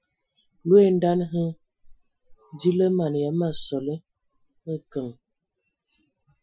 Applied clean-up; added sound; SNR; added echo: classical method Wiener filter.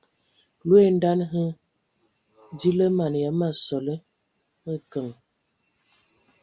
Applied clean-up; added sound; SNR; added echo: none; none; none; none.